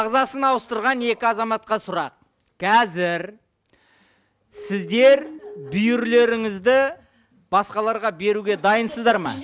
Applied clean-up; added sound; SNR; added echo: none; Siren; 15 dB; none.